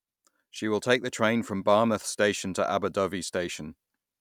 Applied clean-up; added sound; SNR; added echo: none; none; none; none.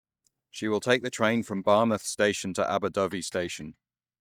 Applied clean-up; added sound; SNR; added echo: neural mask model DeepFilterNet 3.